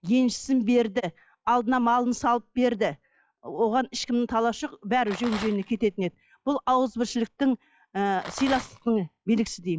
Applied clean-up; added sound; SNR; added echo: classical method log-MMSE.